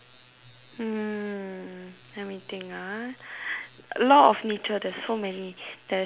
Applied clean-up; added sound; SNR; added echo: none; none; none; none.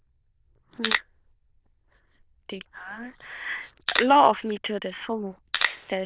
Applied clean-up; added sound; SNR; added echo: neural diffusion model UNIVERSE++.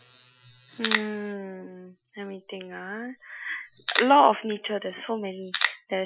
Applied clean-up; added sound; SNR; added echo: classical method Wiener filter.